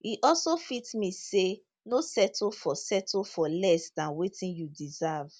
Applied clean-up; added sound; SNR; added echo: none; none; none; none.